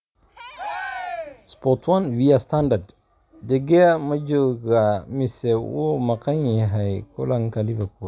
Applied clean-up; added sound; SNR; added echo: none; Cheering; 13 dB; none.